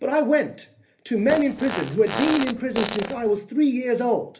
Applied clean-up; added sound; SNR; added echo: none; Fart; 8 dB; reverberation time 0.3 s.